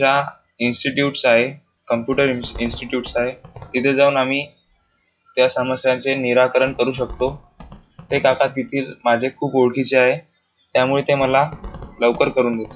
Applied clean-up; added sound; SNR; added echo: classical method log-MMSE.